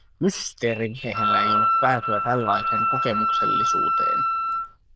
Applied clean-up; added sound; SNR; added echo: neural diffusion model UNIVERSE++.